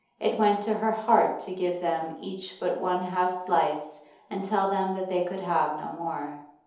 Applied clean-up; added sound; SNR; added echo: none; none; none; reverberation time 2.2 s.